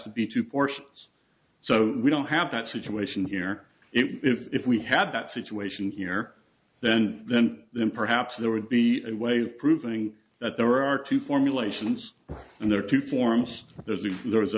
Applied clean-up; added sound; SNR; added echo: none; Wind; 19 dB; none.